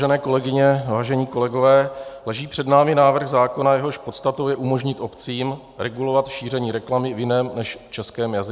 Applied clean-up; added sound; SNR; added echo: none; none; none; none.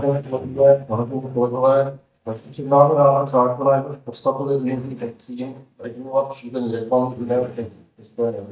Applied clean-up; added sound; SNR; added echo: neural mask model DeepFilterNet 3.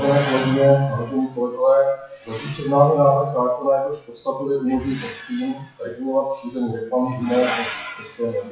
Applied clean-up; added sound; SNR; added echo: classical method WPE with log-MMSE.